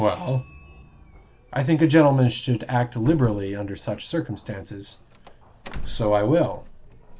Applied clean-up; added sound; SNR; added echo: none; Doorbell; 15 dB; none.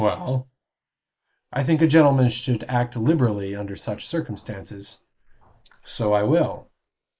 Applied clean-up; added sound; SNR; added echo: neural mask model Resemble Enhance denoiser.